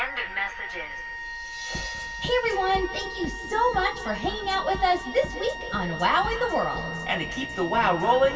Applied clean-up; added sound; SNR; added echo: none; Wind instrument, woodwind instrument; 10 dB; reverberation time 2.4 s.